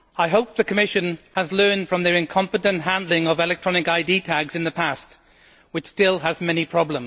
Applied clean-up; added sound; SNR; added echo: none; none; none; none.